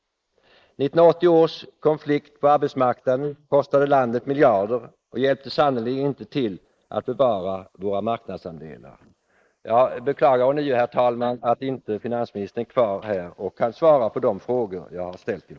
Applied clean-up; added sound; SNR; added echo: neural mask model Resemble Enhance denoiser.